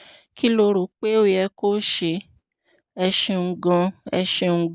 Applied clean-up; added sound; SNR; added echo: none; none; none; none.